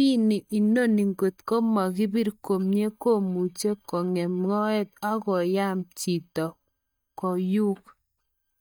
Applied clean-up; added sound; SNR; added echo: neural mask model DeepFilterNet 3.